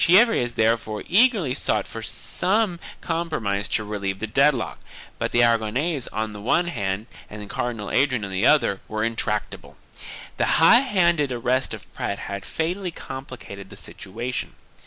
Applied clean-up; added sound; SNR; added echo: none; none; none; none.